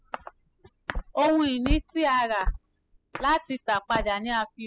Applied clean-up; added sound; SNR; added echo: classical method spectral subtraction.